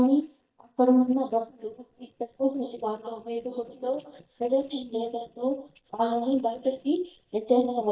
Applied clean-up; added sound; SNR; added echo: neural mask model DeepFilterNet 3.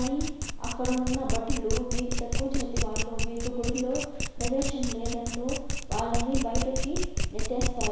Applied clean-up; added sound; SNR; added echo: none; Domestic sounds, home sounds; -3 dB; reverberation time 1.1 s.